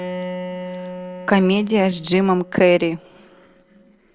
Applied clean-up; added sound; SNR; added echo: neural separator model SepFormer DNS4.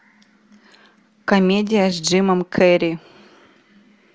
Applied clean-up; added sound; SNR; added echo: none; none; none; none.